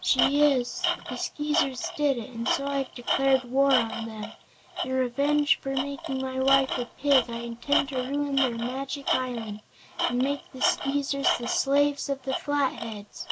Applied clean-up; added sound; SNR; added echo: none; Tools; 5 dB; none.